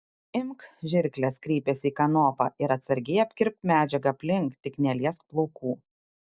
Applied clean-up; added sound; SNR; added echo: none; none; none; none.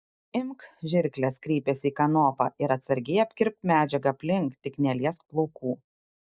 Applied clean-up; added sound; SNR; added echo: neural mask model Resemble Enhance denoiser.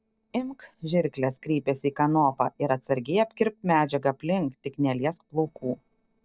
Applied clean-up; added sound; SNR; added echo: neural separator model SepFormer DNS4.